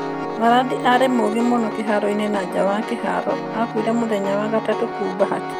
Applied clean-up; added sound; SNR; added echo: none; Piano; 6 dB; none.